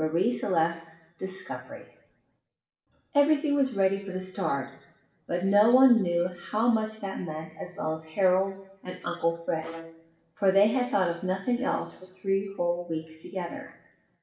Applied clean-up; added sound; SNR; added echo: none; Bowed string instrument; 17 dB; reverberation time 0.8 s.